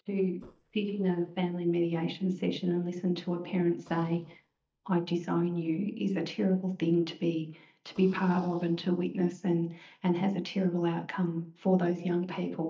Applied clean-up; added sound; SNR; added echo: neural mask model DeepFilterNet 3.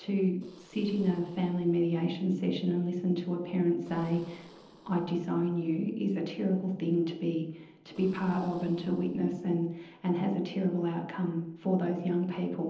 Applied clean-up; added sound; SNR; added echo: neural separator model SepFormer DNS4.